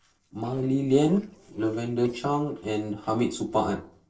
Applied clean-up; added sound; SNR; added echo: neural separator model SepFormer DNS4.